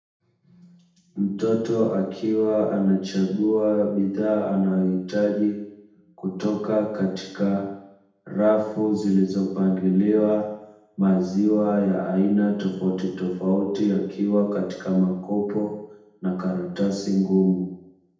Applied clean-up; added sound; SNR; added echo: none; none; none; reverberation time 0.8 s.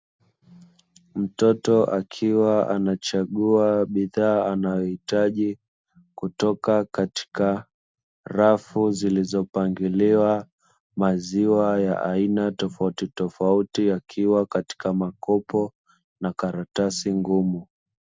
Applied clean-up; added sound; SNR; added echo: none; none; none; none.